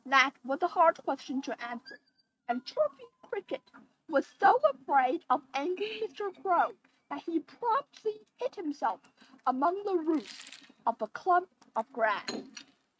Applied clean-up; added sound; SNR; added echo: neural mask model RNNoise.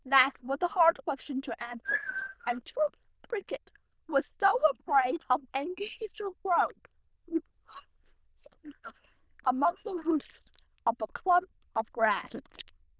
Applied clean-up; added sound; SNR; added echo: neural diffusion model UNIVERSE++.